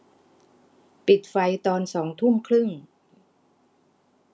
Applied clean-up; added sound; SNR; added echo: none; none; none; none.